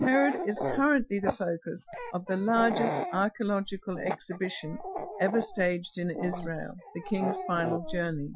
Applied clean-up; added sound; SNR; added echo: classical method Wiener filter.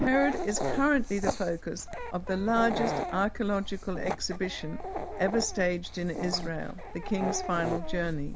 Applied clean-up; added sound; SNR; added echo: none; Dog; 4 dB; none.